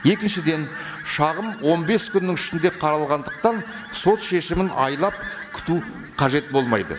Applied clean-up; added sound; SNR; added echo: none; Fowl; 14 dB; none.